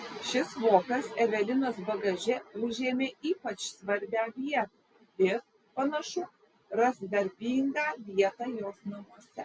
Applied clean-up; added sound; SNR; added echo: none; none; none; none.